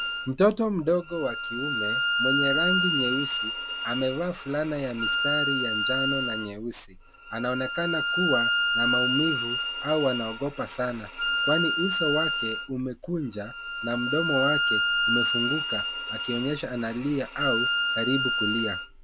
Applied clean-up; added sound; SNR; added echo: none; Bowed string instrument; -2 dB; none.